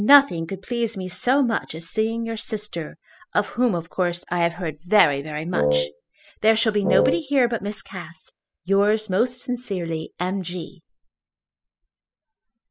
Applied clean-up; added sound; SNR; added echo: classical method spectral subtraction.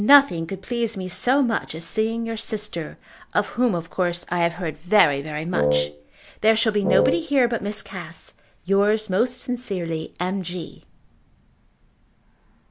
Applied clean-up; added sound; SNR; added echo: none; Wind instrument, woodwind instrument; 0 dB; none.